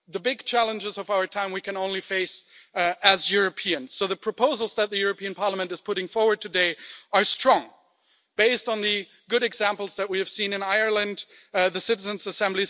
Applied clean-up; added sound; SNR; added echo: none; none; none; none.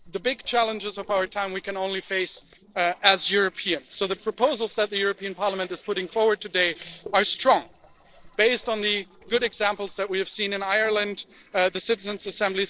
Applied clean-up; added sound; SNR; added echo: neural separator model SepFormer DNS4.